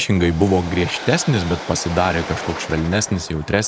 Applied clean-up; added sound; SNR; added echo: none; Train; 12 dB; none.